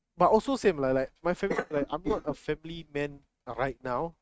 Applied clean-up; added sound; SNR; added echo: neural mask model RNNoise.